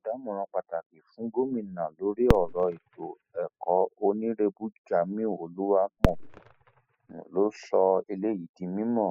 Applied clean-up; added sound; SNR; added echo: classical method spectral subtraction.